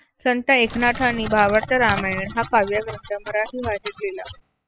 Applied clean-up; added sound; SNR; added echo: classical method spectral subtraction.